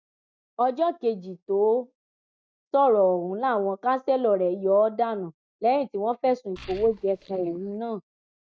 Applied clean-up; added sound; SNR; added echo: neural mask model DeepFilterNet 3.